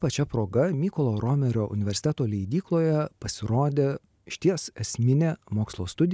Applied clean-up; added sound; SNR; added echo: none; none; none; none.